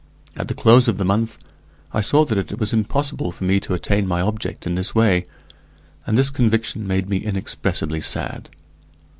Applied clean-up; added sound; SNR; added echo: none; none; none; none.